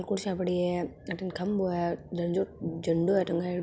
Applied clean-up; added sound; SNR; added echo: none; none; none; none.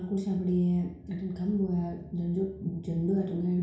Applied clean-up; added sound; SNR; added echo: none; none; none; reverberation time 0.6 s.